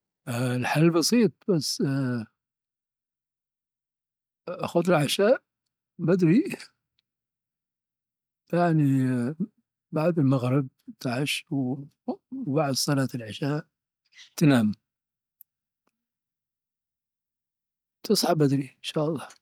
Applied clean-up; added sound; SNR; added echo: none; none; none; none.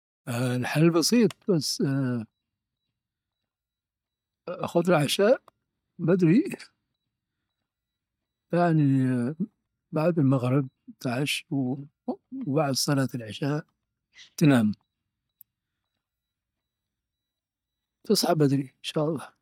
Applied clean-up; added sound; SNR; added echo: neural mask model DeepFilterNet 3.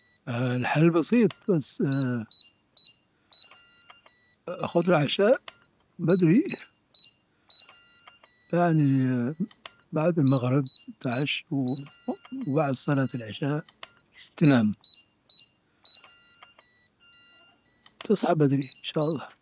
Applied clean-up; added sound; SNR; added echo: none; Alarm; 13 dB; none.